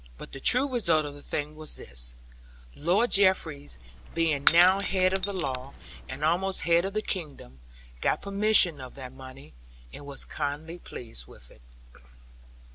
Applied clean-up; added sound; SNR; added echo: none; Shatter / Crushing; 4 dB; none.